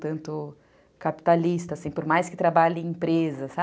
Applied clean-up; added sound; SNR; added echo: none; none; none; none.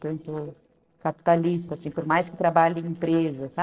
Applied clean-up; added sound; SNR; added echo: neural separator model SepFormer DNS4.